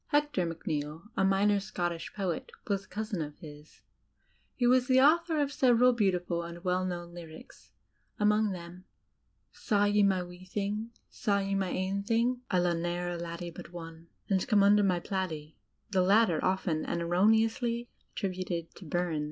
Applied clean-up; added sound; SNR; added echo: none; none; none; none.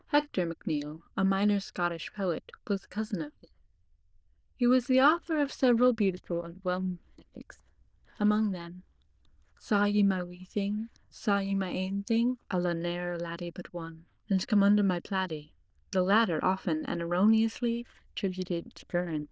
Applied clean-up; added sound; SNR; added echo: neural diffusion model UNIVERSE++.